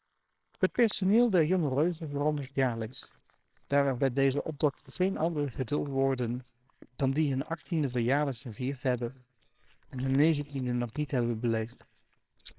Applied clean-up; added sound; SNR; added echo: neural separator model SepFormer WHAMR!.